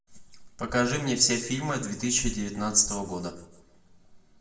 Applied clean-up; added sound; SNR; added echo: none; none; none; reverberation time 0.6 s.